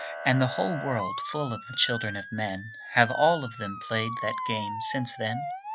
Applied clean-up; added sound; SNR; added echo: none; Motor vehicle (road) / Siren; 7 dB; none.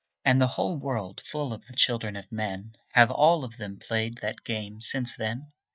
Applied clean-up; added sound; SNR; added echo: neural mask model DeepFilterNet 3.